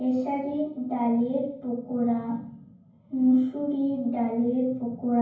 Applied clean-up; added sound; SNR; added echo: none; none; none; reverberation time 0.9 s.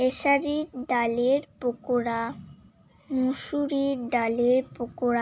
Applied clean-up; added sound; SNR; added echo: none; none; none; none.